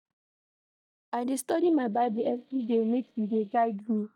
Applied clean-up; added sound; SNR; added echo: neural mask model DeepFilterNet 3.